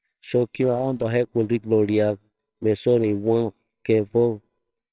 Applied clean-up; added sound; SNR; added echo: neural separator model SepFormer WHAMR!.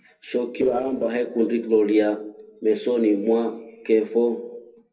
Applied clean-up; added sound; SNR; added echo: neural separator model SepFormer DNS4.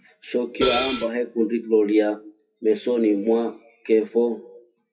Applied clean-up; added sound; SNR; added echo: classical method WPE with log-MMSE.